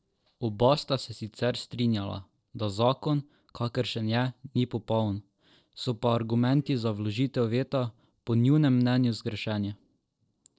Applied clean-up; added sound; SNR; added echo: neural separator model SepFormer DNS4.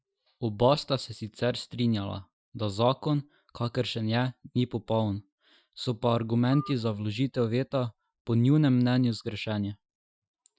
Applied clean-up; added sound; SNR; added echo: classical method Wiener filter.